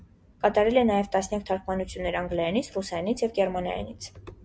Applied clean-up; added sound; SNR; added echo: none; none; none; none.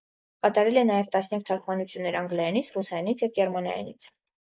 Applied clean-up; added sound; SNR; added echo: neural mask model Resemble Enhance denoiser.